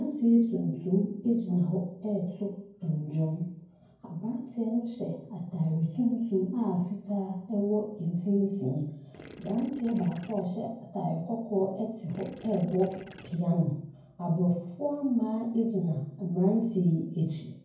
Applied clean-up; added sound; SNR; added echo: none; Gurgling / Liquid; 18 dB; reverberation time 0.9 s.